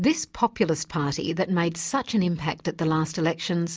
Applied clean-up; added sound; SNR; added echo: none; none; none; none.